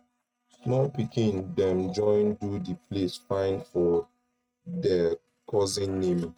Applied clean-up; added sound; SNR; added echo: neural mask model RNNoise.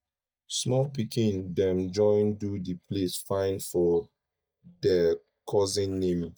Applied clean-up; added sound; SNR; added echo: neural mask model DeepFilterNet 3.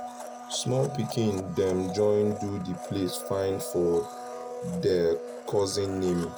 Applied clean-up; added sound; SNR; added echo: none; Domestic sounds, home sounds; 11 dB; none.